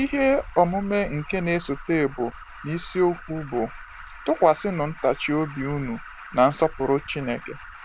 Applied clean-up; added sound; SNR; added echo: none; Alarm; 15 dB; none.